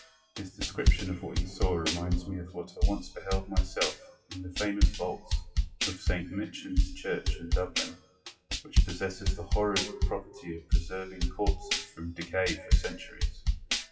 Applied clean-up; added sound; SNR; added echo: classical method WPE with log-MMSE.